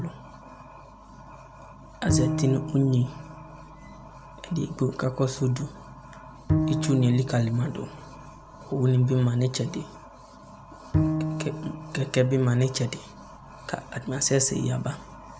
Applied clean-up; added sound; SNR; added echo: none; Bowed string instrument; 4 dB; none.